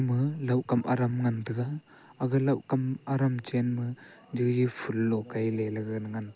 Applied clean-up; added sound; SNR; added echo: none; none; none; none.